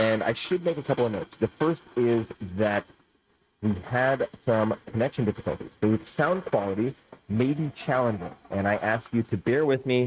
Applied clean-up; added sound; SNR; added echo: neural mask model RNNoise.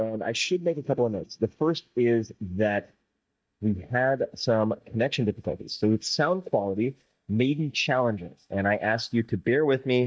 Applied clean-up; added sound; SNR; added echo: neural mask model DeepFilterNet 3.